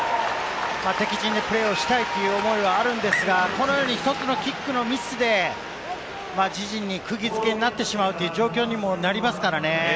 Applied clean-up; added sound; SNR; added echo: none; none; none; none.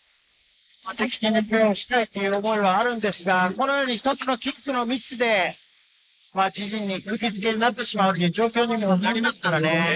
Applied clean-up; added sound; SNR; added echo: neural mask model Resemble Enhance denoiser.